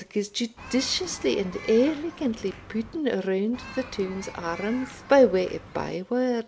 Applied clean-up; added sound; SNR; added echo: none; Human group actions; 16 dB; none.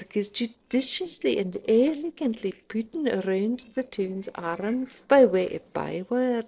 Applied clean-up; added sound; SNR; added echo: neural separator model SepFormer DNS4.